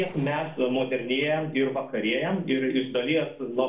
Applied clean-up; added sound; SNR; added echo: neural separator model SepFormer DNS4.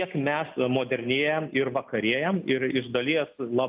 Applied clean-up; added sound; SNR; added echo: none; none; none; none.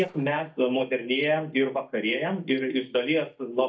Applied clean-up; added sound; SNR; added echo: neural mask model DeepFilterNet 3.